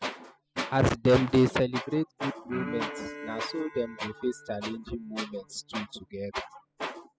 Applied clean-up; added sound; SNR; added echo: classical method spectral subtraction.